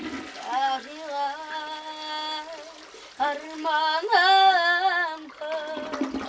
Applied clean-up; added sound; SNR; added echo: none; Toilet flush; 14 dB; none.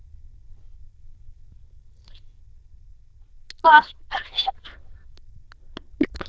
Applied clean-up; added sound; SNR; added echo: neural diffusion model UNIVERSE++.